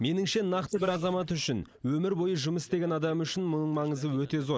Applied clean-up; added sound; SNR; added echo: neural mask model Resemble Enhance denoiser.